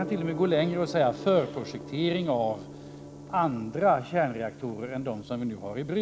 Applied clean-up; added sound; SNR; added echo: none; Gong; 13 dB; none.